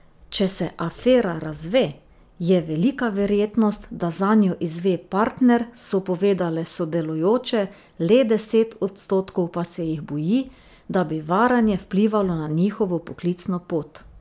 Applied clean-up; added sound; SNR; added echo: none; none; none; none.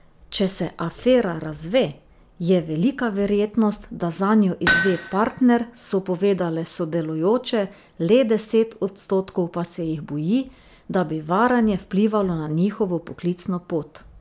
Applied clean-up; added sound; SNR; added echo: none; Hammer; 4 dB; none.